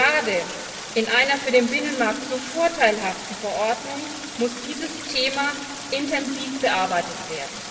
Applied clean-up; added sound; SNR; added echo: none; Stream; 11 dB; reverberation time 2.0 s.